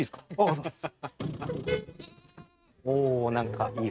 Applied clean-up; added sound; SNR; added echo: neural mask model RNNoise.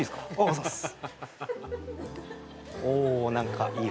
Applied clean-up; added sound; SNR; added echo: none; none; none; none.